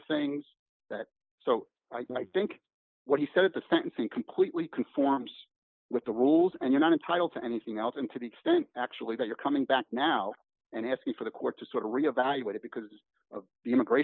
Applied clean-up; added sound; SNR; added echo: neural mask model Resemble Enhance denoiser.